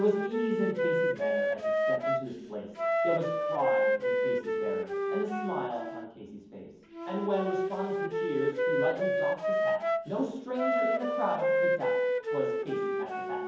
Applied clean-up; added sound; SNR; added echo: none; Wind instrument, woodwind instrument; -5 dB; reverberation time 1.2 s.